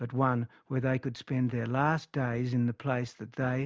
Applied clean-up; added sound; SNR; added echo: none; none; none; none.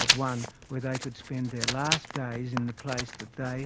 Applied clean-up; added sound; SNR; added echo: none; Writing; 0 dB; none.